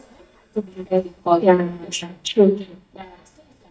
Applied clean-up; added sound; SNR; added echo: neural mask model DeepFilterNet 3.